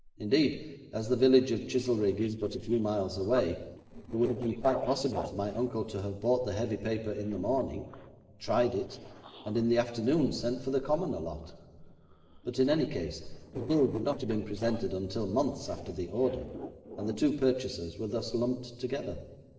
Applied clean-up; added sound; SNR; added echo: neural separator model SepFormer DNS4.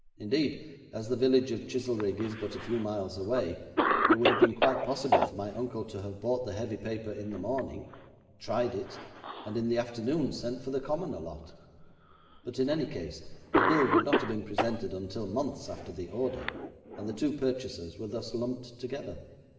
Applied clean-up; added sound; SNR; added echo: none; Cough; 2 dB; reverberation time 2.6 s.